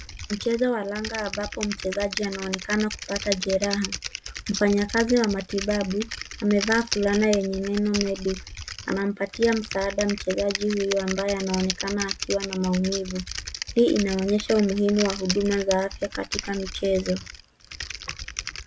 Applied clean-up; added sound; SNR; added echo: none; Typing; 9 dB; none.